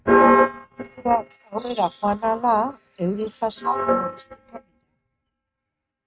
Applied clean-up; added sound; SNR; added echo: neural mask model RNNoise.